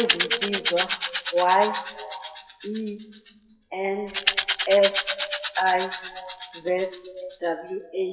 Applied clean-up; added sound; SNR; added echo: classical method WPE with log-MMSE.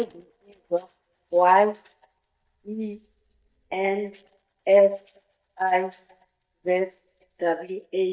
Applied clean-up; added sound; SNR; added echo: neural mask model DeepFilterNet 3.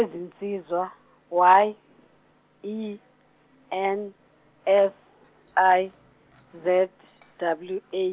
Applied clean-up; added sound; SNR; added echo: none; none; none; none.